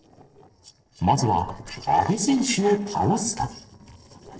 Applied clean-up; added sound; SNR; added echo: neural separator model SepFormer DNS4.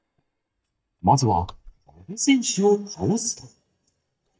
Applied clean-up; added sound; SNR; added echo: neural mask model DeepFilterNet 3.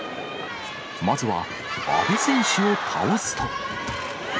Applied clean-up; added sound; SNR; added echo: none; none; none; none.